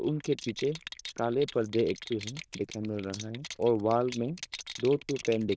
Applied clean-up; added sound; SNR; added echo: neural diffusion model UNIVERSE++.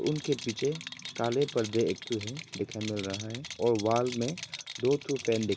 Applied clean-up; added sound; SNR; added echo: none; Rattle; 12 dB; none.